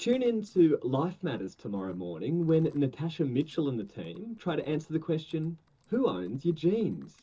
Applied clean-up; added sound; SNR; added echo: neural separator model SepFormer DNS4.